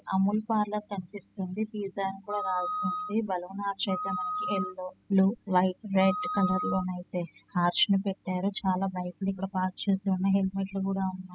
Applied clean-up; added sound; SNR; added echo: classical method spectral subtraction.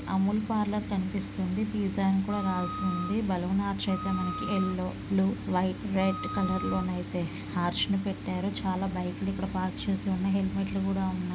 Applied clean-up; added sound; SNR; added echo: none; Wind instrument, woodwind instrument; 9 dB; none.